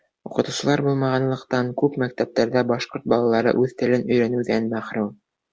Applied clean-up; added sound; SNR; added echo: none; none; none; none.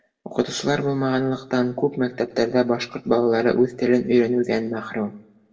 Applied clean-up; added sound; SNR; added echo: none; none; none; reverberation time 0.5 s.